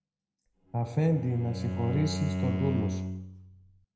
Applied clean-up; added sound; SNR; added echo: none; Bowed string instrument; 3 dB; reverberation time 0.7 s.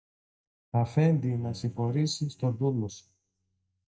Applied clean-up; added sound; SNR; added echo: neural mask model DeepFilterNet 3.